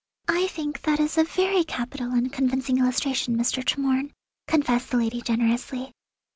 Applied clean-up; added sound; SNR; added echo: none; none; none; none.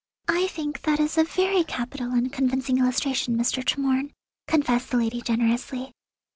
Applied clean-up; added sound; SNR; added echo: neural separator model SepFormer DNS4.